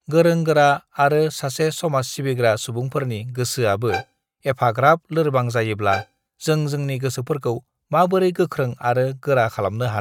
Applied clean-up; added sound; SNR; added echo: neural mask model RNNoise.